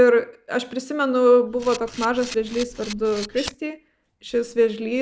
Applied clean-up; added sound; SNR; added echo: none; Camera; 15 dB; none.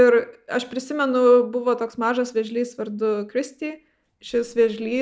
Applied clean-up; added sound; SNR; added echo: none; none; none; none.